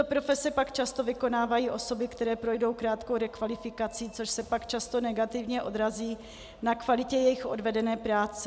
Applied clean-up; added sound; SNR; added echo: none; none; none; none.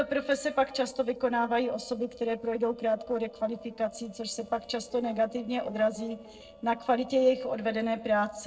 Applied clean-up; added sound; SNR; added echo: neural separator model SepFormer DNS4.